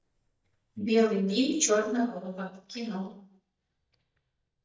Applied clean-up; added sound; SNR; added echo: neural mask model DeepFilterNet 3.